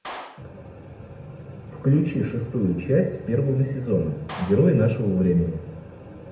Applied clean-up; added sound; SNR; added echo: none; Clapping; 20 dB; reverberation time 0.8 s.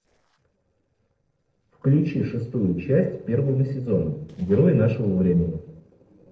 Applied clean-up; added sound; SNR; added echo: neural separator model SepFormer DNS4.